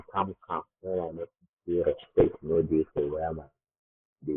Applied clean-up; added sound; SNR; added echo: neural mask model Resemble Enhance denoiser.